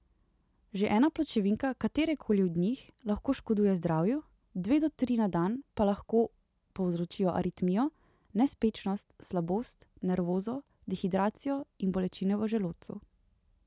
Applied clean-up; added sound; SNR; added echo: none; none; none; none.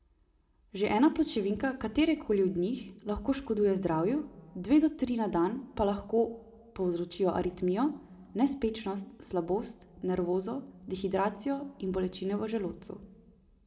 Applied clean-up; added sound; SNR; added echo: none; none; none; reverberation time 1.5 s.